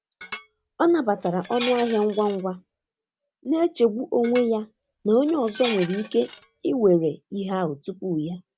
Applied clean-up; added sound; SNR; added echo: none; Dishes, pots, and pans; 15 dB; none.